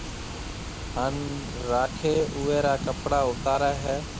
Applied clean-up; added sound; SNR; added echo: none; Water; 8 dB; none.